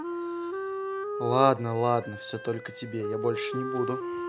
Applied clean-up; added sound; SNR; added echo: none; Wind instrument, woodwind instrument; 5 dB; none.